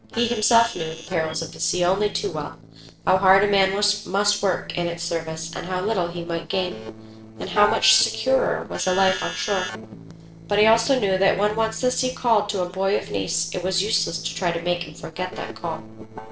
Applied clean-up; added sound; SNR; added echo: neural separator model SepFormer DNS4.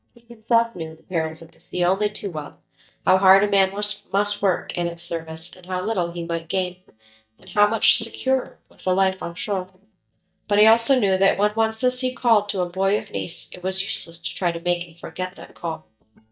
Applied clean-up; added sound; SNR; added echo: neural mask model DeepFilterNet 3.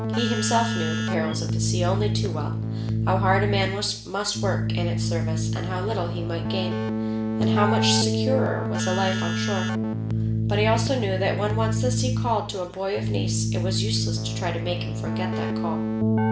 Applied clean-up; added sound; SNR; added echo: none; Keyboard (musical); -3 dB; reverberation time 0.5 s.